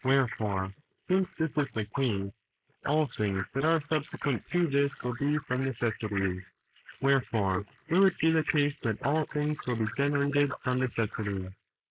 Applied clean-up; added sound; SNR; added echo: neural mask model Resemble Enhance denoiser.